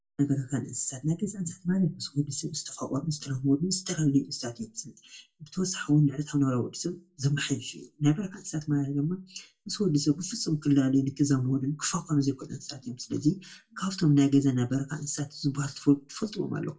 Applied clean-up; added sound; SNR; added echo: none; none; none; reverberation time 0.2 s.